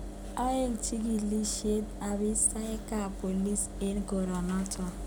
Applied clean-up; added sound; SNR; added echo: none; Engine; 8 dB; none.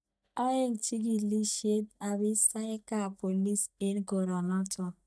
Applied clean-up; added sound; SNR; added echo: neural mask model DeepFilterNet 3.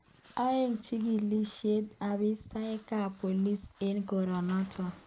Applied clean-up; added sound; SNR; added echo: none; none; none; none.